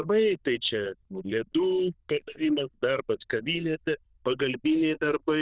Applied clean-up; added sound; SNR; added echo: neural diffusion model UNIVERSE++.